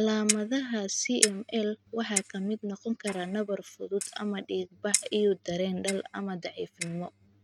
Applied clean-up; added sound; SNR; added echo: neural mask model RNNoise.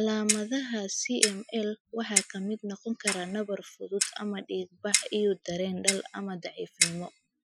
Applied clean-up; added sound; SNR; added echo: classical method Wiener filter.